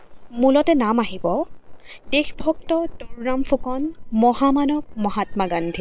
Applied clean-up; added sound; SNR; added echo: neural separator model SepFormer WHAM!.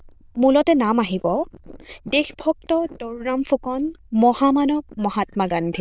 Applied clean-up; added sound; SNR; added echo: neural diffusion model UNIVERSE++.